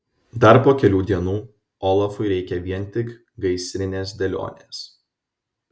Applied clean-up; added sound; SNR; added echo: none; none; none; none.